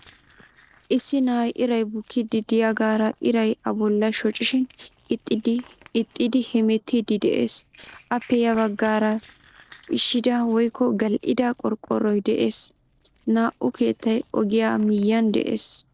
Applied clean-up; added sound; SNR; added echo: neural separator model SepFormer DNS4.